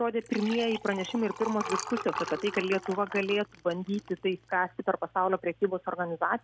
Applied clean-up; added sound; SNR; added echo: none; Liquid; 11 dB; none.